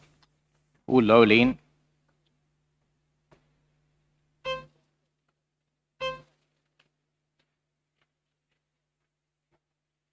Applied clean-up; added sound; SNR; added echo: neural mask model RNNoise.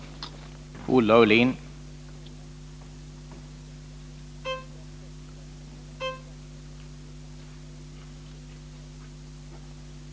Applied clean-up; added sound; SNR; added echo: none; Bowed string instrument; 11 dB; none.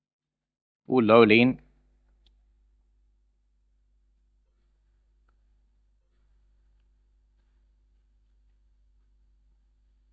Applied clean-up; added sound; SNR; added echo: neural mask model DeepFilterNet 3.